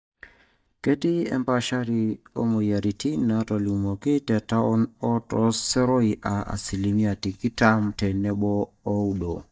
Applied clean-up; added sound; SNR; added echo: neural mask model DeepFilterNet 3.